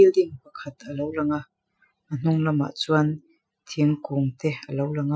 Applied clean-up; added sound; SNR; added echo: classical method Wiener filter.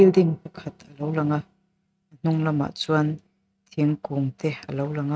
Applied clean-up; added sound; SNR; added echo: neural mask model RNNoise.